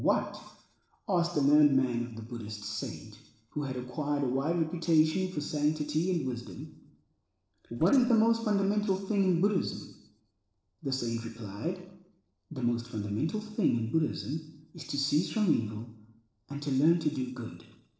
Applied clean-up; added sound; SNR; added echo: neural separator model SepFormer DNS4.